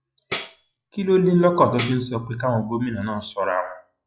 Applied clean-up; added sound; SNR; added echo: classical method log-MMSE.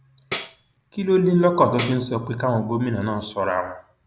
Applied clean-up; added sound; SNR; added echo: none; Tambourine; 15 dB; none.